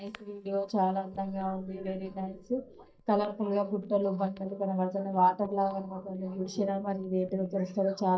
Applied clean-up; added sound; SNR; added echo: neural mask model DeepFilterNet 3.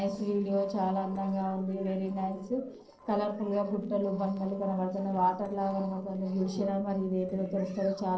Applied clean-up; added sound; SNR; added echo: neural separator model SepFormer DNS4.